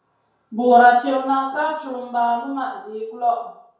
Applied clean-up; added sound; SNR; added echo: none; none; none; reverberation time 0.5 s.